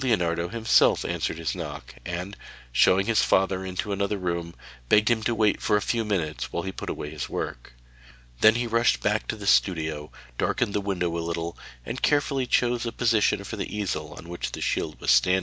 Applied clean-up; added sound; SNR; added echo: none; none; none; none.